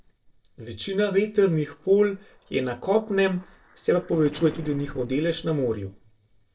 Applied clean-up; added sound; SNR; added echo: neural separator model SepFormer DNS4.